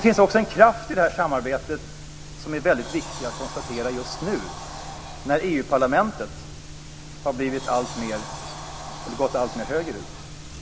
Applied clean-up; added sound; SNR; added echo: none; Sliding door; 15 dB; none.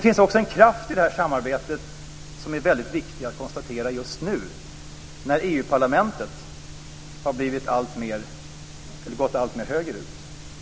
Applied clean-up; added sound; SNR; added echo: none; none; none; none.